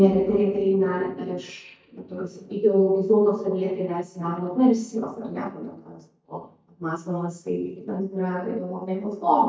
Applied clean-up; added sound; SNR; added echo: neural mask model DeepFilterNet 3.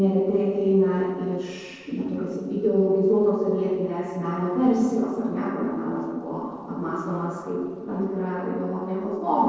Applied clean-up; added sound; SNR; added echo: neural separator model SepFormer DNS4.